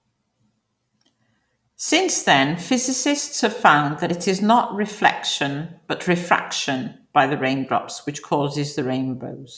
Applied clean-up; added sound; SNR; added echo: none; none; none; none.